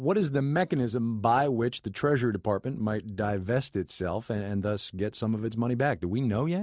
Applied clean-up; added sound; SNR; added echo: none; none; none; none.